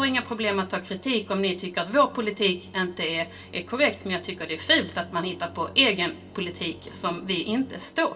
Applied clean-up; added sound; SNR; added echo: none; Musical instrument; 19 dB; reverberation time 0.2 s.